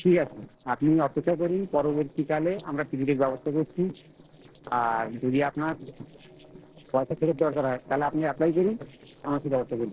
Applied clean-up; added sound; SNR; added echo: neural separator model SepFormer DNS4.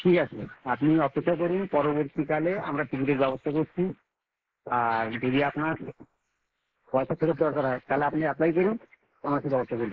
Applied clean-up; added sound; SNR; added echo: neural mask model Resemble Enhance denoiser.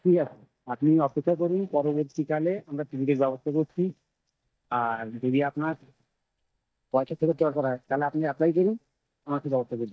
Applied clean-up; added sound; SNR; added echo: neural mask model DeepFilterNet 3.